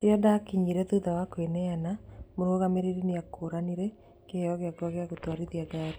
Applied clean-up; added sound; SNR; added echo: none; none; none; none.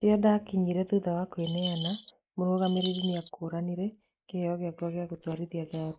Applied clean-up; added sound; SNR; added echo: neural mask model Resemble Enhance denoiser.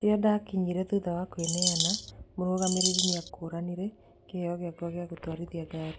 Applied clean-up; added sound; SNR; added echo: none; Bird vocalization, bird call, bird song; -4 dB; none.